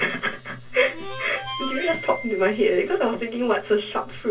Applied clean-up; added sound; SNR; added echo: none; Harmonica; 11 dB; reverberation time 0.1 s.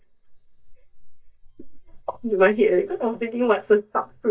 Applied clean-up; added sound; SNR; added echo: neural mask model DeepFilterNet 3.